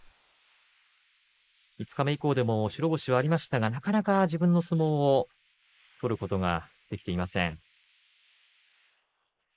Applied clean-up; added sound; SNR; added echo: neural mask model Resemble Enhance denoiser.